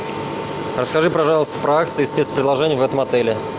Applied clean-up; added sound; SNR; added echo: none; none; none; none.